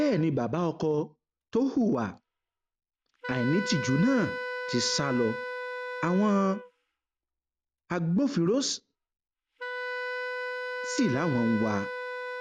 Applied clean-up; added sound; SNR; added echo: none; Wind instrument, woodwind instrument; 8 dB; none.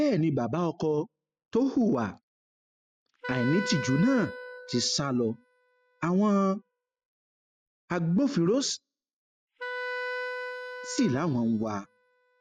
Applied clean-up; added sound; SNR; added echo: classical method spectral subtraction.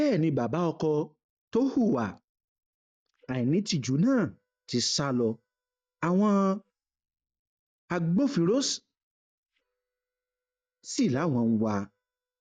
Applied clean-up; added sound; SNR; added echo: neural mask model DeepFilterNet 3.